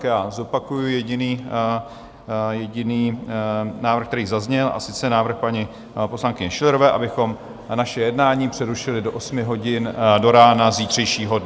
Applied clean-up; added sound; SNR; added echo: none; none; none; none.